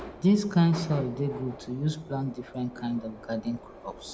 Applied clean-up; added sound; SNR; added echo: none; Subway, metro, underground; 16 dB; none.